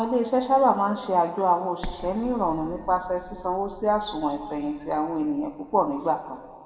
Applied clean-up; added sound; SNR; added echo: none; Explosion; 19 dB; reverberation time 1.8 s.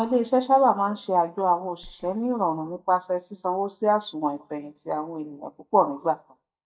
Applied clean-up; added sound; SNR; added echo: neural mask model DeepFilterNet 3.